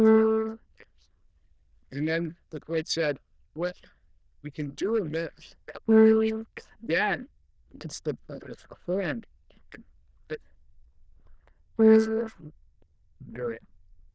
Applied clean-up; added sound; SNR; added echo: neural diffusion model UNIVERSE++.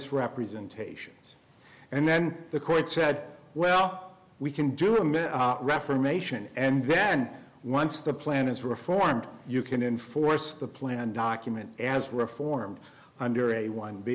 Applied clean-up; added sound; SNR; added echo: none; none; none; none.